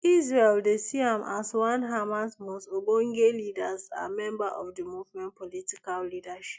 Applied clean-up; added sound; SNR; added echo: none; none; none; none.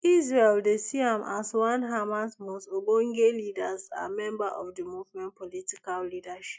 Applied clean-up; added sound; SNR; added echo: neural mask model Resemble Enhance denoiser.